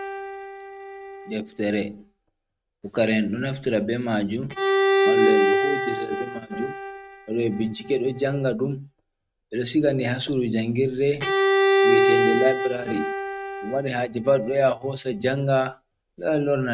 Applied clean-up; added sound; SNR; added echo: neural mask model RNNoise.